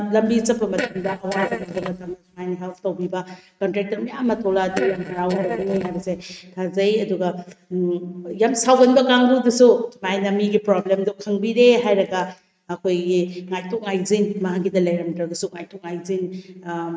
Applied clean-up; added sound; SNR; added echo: neural mask model RNNoise.